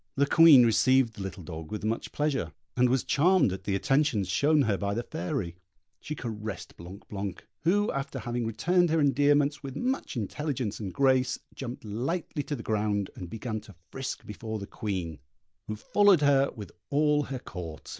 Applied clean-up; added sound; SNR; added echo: none; none; none; none.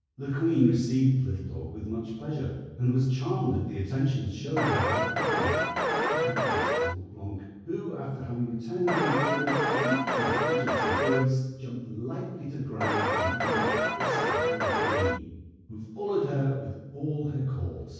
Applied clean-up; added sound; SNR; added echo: none; Alarm; -3 dB; reverberation time 1.3 s.